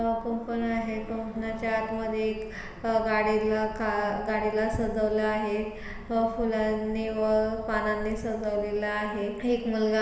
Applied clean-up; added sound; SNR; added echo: none; Traffic noise, roadway noise / Bus; 16 dB; reverberation time 1.1 s.